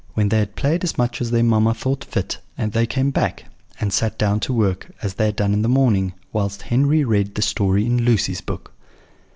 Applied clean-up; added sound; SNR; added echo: none; none; none; none.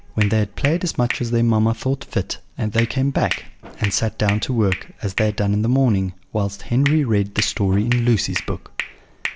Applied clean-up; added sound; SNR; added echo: none; Hands; 13 dB; none.